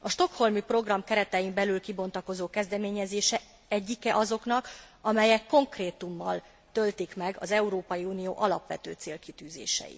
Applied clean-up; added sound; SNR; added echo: none; none; none; none.